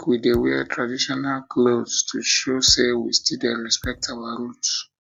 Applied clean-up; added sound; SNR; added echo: none; Thump, thud; 19 dB; none.